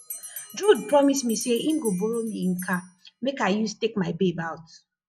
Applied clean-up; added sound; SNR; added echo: classical method log-MMSE.